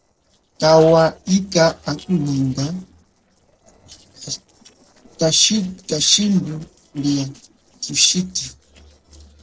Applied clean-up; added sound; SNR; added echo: neural separator model SepFormer DNS4.